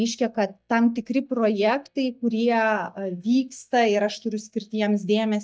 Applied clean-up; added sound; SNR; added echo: neural mask model DeepFilterNet 3.